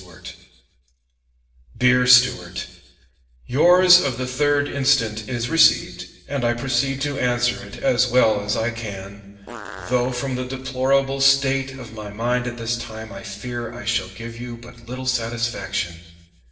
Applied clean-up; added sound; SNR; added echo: neural separator model SepFormer DNS4.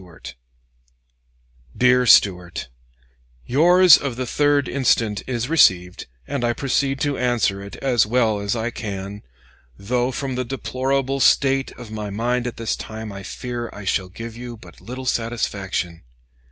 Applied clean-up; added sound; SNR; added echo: none; none; none; none.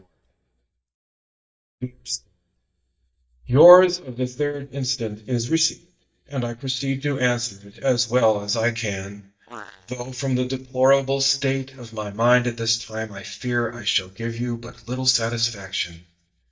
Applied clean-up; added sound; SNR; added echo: neural mask model DeepFilterNet 3.